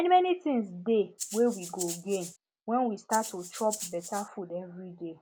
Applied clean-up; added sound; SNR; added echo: none; Rattle (instrument); 11 dB; none.